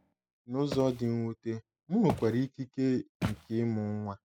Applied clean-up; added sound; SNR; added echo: classical method spectral subtraction.